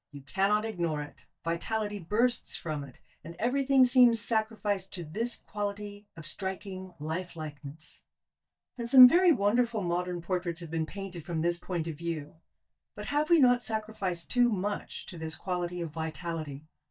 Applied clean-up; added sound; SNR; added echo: neural mask model DeepFilterNet 3.